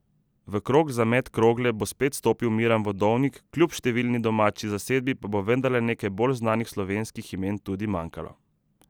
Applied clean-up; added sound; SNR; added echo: none; none; none; none.